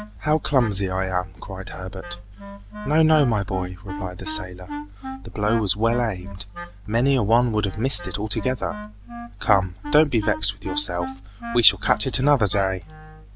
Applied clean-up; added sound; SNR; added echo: none; Wind instrument, woodwind instrument; 13 dB; none.